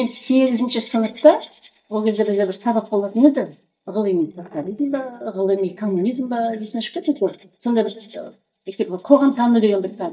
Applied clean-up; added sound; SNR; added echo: neural mask model DeepFilterNet 3.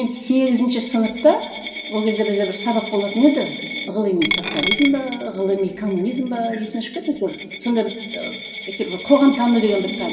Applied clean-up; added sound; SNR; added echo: none; Coin (dropping); 11 dB; reverberation time 2.3 s.